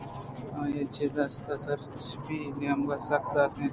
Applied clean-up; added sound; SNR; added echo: none; none; none; none.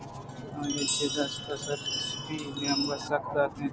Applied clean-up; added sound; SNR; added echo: none; Chime; 2 dB; none.